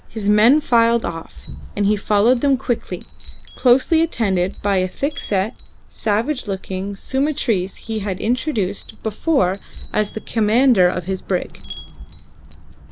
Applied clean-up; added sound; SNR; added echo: none; Glass; 17 dB; none.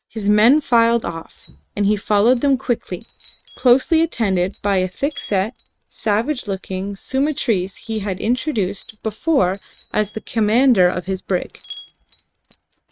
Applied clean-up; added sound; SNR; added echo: neural mask model RNNoise.